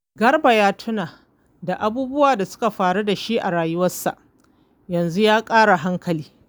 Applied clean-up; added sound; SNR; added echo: none; none; none; none.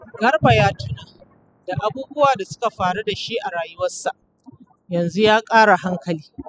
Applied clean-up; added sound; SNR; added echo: classical method spectral subtraction.